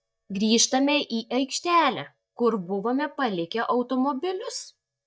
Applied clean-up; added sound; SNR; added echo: neural mask model DeepFilterNet 3.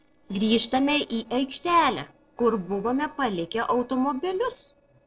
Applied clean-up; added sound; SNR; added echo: neural separator model SepFormer DNS4.